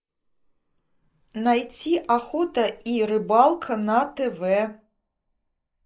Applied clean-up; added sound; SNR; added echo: neural mask model Resemble Enhance denoiser.